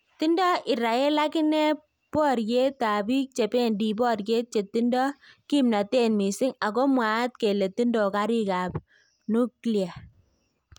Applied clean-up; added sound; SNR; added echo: none; none; none; none.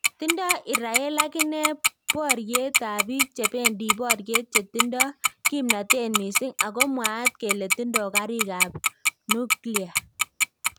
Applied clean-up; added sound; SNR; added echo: none; Tick-tock; -3 dB; none.